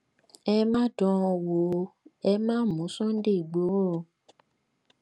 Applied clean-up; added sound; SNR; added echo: none; none; none; none.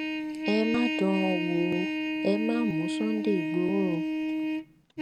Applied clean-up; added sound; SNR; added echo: none; Trumpet; 1 dB; none.